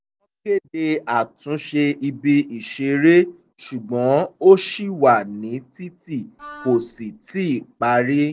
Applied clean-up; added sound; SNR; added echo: neural separator model SepFormer DNS4.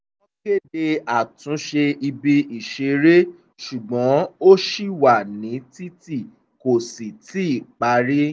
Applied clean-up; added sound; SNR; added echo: none; none; none; none.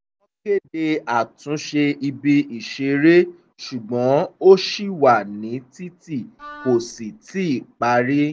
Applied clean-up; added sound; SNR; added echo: none; Wind instrument, woodwind instrument; 20 dB; none.